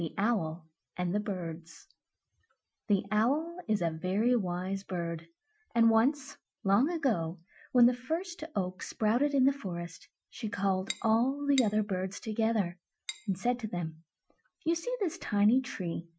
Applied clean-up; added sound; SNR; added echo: classical method Wiener filter.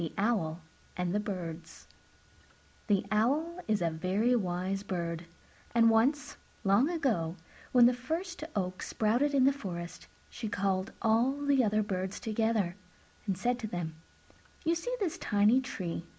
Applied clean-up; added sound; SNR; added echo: none; none; none; none.